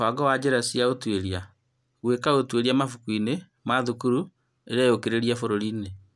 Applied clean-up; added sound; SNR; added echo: none; none; none; none.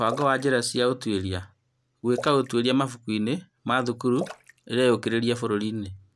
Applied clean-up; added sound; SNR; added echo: none; Splash, splatter; 19 dB; none.